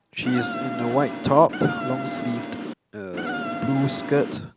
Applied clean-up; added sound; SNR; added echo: none; Insect; 5 dB; none.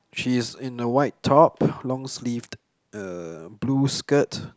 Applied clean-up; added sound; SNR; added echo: none; none; none; none.